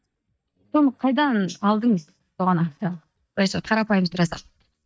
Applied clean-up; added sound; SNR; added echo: neural mask model DeepFilterNet 3.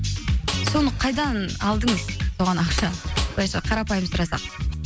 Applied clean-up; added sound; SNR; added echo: none; Fire + Snare drum; 12 dB; none.